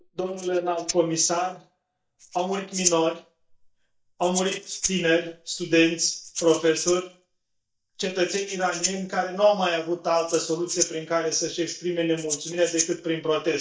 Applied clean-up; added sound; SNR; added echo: neural mask model DeepFilterNet 3.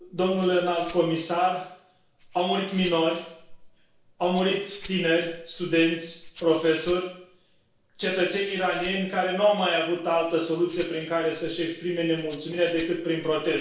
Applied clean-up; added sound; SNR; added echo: none; Rattle (instrument); 9 dB; reverberation time 0.6 s.